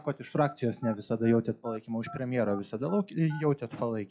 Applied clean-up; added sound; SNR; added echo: classical method log-MMSE.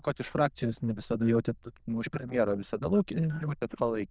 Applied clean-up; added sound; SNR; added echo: neural diffusion model UNIVERSE++.